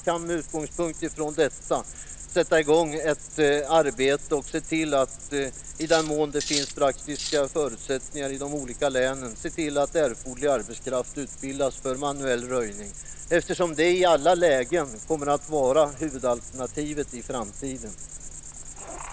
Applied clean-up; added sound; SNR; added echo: none; Cricket + Cutlery, silverware; 11 dB; none.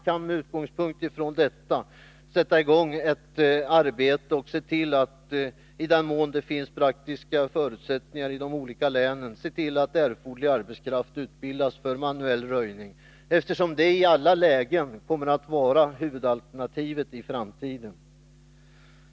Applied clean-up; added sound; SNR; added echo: none; none; none; none.